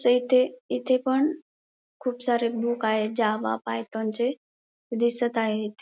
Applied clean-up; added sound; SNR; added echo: none; none; none; none.